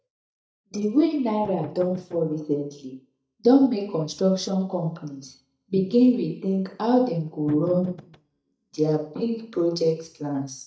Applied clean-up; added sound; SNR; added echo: neural mask model DeepFilterNet 3.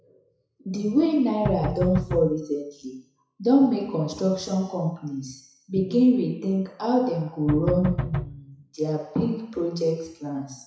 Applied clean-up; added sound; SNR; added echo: classical method WPE with log-MMSE.